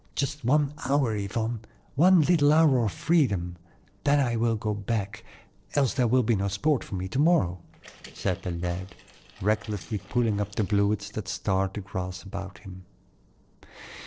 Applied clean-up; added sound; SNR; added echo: neural separator model SepFormer DNS4.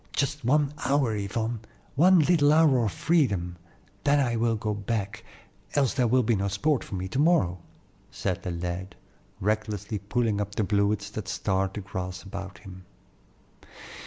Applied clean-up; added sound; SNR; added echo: none; none; none; none.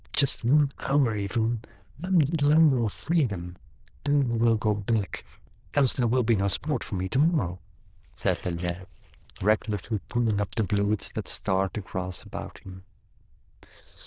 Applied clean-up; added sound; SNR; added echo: neural diffusion model UNIVERSE++.